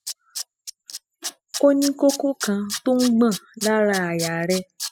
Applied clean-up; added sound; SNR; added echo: classical method spectral subtraction.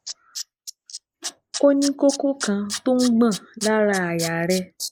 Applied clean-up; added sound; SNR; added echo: neural mask model Resemble Enhance denoiser.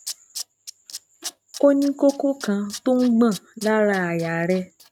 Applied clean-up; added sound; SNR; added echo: neural mask model RNNoise.